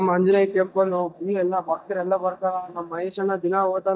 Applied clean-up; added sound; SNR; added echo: neural mask model DeepFilterNet 3.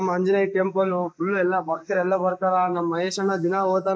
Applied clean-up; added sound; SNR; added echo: neural mask model Resemble Enhance denoiser.